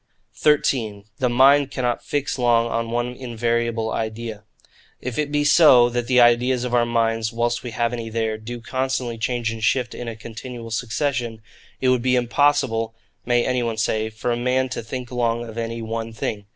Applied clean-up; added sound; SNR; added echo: none; none; none; none.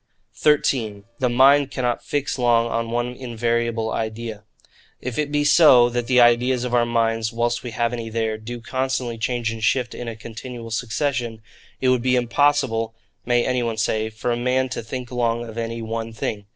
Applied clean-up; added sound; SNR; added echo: neural separator model SepFormer DNS4.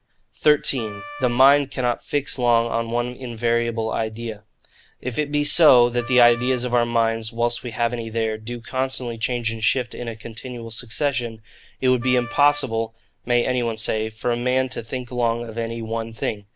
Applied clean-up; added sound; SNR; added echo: none; Wind instrument, woodwind instrument; 16 dB; none.